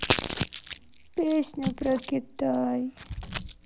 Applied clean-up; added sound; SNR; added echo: none; Packing tape, duct tape; 3 dB; none.